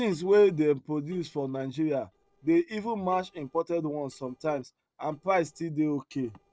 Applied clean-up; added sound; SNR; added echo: neural separator model SepFormer DNS4.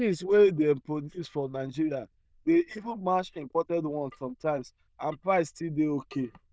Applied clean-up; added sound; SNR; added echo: neural diffusion model UNIVERSE++.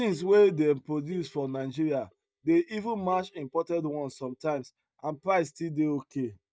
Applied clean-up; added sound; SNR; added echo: neural mask model DeepFilterNet 3.